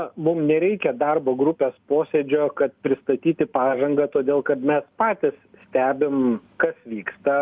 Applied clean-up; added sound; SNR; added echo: none; none; none; none.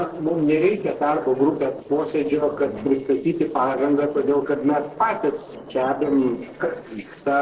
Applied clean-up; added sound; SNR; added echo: neural separator model SepFormer DNS4.